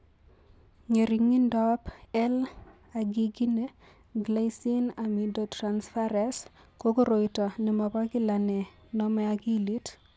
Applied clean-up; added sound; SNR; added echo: none; none; none; none.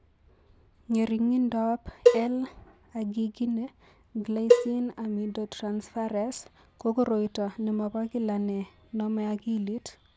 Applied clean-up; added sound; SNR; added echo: none; Cowbell; -3 dB; none.